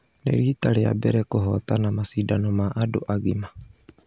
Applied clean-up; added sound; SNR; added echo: none; none; none; none.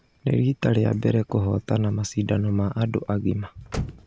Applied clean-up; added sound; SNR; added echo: none; Slam / Car; 16 dB; none.